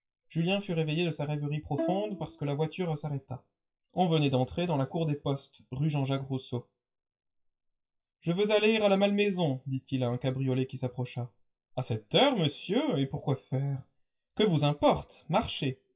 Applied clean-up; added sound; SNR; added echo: classical method WPE with log-MMSE.